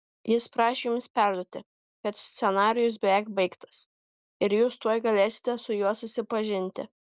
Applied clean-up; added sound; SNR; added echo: none; none; none; none.